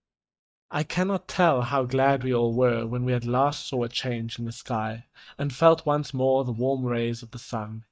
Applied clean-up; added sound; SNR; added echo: neural mask model DeepFilterNet 3.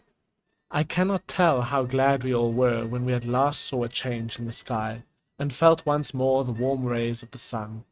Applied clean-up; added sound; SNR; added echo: neural mask model RNNoise.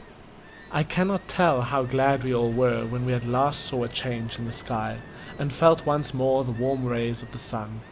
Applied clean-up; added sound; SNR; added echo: none; Ocean; 18 dB; none.